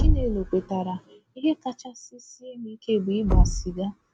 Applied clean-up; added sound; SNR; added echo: none; Thump, thud; -2 dB; none.